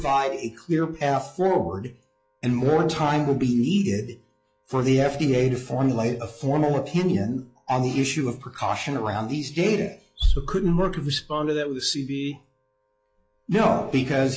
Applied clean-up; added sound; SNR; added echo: classical method log-MMSE.